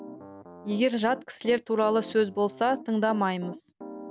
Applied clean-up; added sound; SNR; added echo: none; Piano; 16 dB; none.